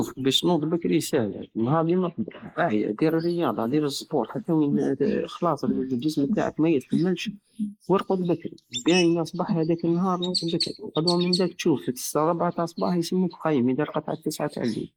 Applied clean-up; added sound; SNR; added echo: neural mask model Resemble Enhance denoiser.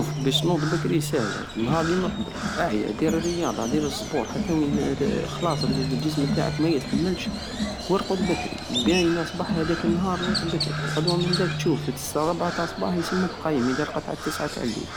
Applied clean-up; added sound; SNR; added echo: none; Crow + Crowd; 3 dB; none.